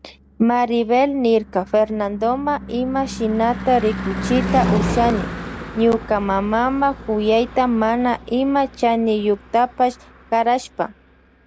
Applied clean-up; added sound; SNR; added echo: none; Car passing by / Engine / Truck; 10 dB; none.